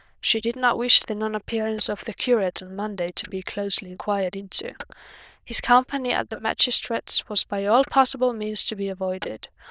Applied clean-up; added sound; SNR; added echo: neural diffusion model UNIVERSE++.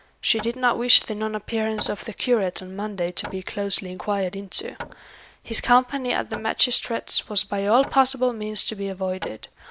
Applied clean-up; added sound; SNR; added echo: none; Hammer; 18 dB; none.